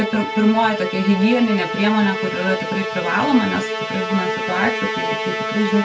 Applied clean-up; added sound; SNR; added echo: none; Musical instrument; 4 dB; reverberation time 0.2 s.